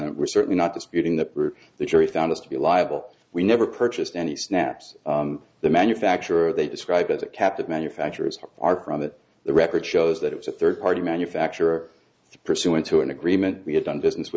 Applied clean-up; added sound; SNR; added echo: none; none; none; none.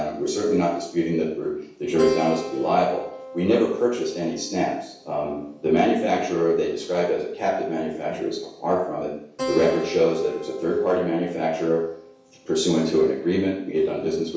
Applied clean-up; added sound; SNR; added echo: none; Keyboard (musical); 15 dB; reverberation time 0.7 s.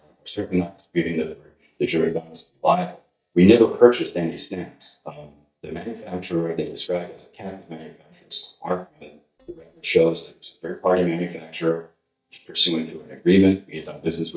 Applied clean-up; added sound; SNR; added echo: neural mask model DeepFilterNet 3.